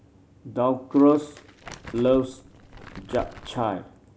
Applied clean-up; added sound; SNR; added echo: none; Crumpling, crinkling; 18 dB; none.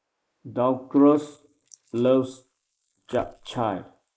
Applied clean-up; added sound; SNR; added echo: neural mask model Resemble Enhance denoiser.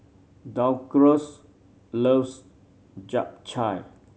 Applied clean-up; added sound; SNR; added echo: none; none; none; none.